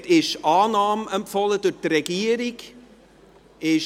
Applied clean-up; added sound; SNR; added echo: none; none; none; none.